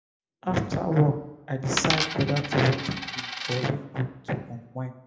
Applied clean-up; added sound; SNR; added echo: none; Coin (dropping); 4 dB; reverberation time 0.7 s.